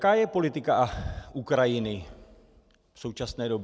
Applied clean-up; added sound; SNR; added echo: none; none; none; none.